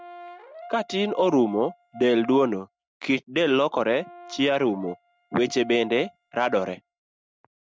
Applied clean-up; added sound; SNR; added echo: neural mask model RNNoise.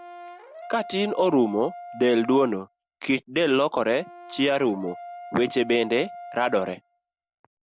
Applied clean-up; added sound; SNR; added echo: none; Brass instrument; 16 dB; none.